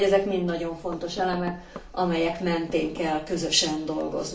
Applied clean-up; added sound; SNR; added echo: none; Knock / Wood; 19 dB; reverberation time 0.4 s.